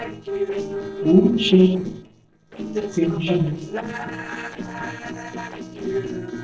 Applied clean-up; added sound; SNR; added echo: neural separator model SepFormer DNS4.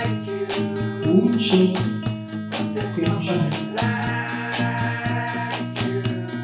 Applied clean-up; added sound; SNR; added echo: none; Guitar; -2 dB; reverberation time 0.8 s.